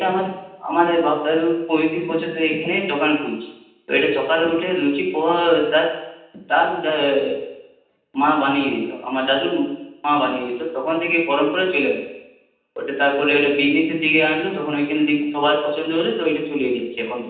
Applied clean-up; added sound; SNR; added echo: none; none; none; reverberation time 0.8 s.